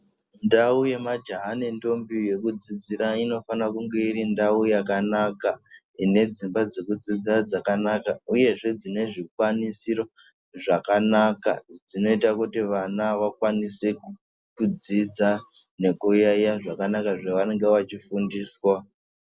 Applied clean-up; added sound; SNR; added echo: none; none; none; none.